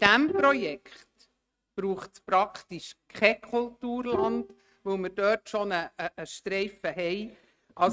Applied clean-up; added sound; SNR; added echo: neural mask model RNNoise.